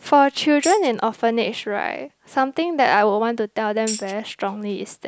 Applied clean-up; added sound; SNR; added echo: none; Tambourine; 13 dB; none.